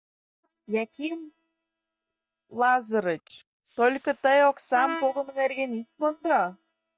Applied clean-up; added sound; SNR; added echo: neural mask model DeepFilterNet 3.